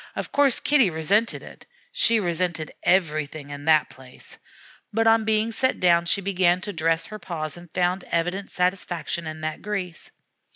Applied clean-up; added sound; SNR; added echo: none; none; none; none.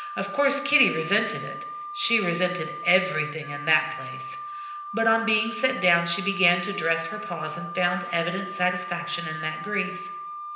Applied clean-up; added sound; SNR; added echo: none; Wind instrument, woodwind instrument; 9 dB; reverberation time 0.9 s.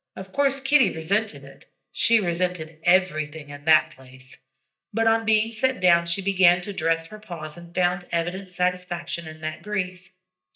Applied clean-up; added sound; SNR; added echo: neural mask model DeepFilterNet 3.